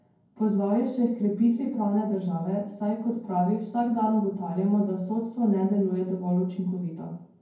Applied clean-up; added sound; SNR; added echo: none; none; none; reverberation time 0.9 s.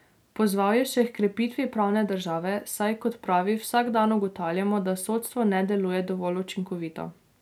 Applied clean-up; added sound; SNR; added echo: none; none; none; none.